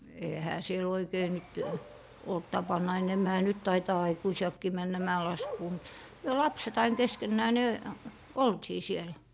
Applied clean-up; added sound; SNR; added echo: none; Bird; 15 dB; none.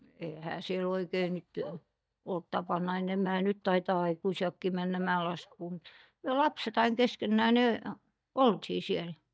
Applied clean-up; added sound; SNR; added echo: neural mask model DeepFilterNet 3.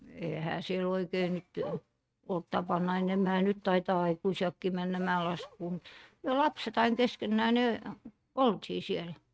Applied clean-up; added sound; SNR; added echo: neural mask model RNNoise.